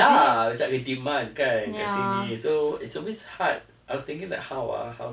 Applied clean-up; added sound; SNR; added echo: none; none; none; none.